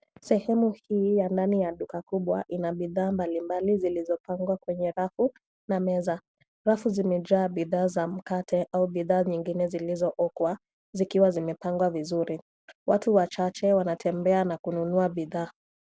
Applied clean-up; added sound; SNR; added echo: none; none; none; none.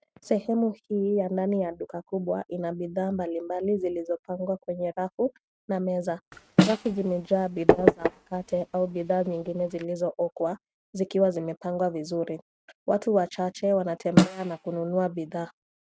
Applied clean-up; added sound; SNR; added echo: neural mask model RNNoise.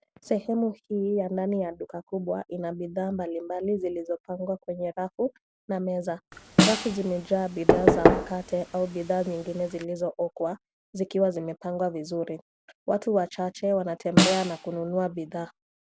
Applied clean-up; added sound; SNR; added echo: none; Knock / Wood + Snare drum; -4 dB; none.